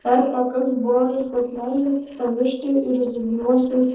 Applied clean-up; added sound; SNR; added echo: neural separator model SepFormer DNS4.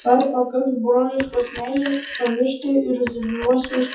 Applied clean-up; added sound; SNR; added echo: classical method WPE with log-MMSE.